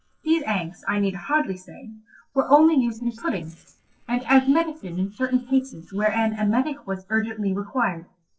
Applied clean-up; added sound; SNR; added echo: neural separator model SepFormer DNS4.